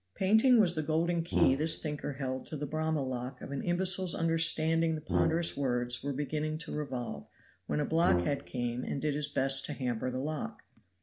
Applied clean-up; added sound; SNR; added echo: none; Brass instrument; 5 dB; none.